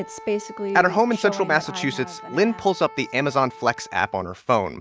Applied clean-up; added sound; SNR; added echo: none; Wind instrument, woodwind instrument; 19 dB; none.